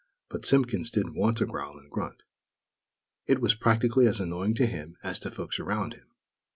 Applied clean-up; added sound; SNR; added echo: none; none; none; none.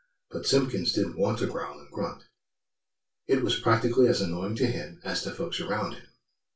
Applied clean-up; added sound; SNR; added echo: none; none; none; reverberation time 0.2 s.